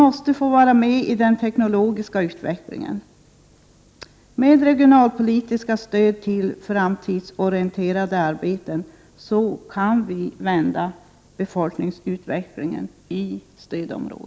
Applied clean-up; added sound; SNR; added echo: none; none; none; none.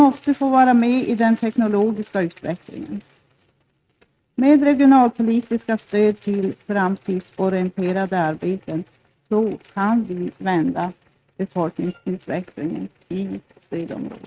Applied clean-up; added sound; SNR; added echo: neural mask model RNNoise.